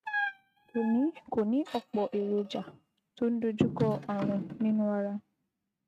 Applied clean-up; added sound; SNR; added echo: neural mask model RNNoise.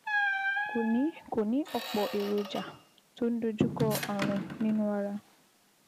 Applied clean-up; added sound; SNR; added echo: none; Squeak; 4 dB; none.